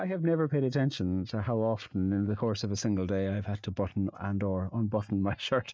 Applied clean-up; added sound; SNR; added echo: neural mask model DeepFilterNet 3.